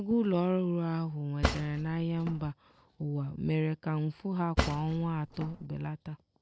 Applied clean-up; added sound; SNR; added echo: none; Cutlery, silverware / Drawer open or close; 3 dB; none.